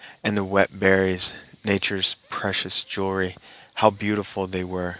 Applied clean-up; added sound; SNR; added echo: none; none; none; none.